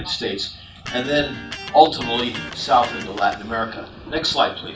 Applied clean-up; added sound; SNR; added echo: none; Electric guitar; 12 dB; none.